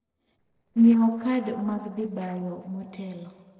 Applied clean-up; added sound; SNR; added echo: neural separator model SepFormer DNS4.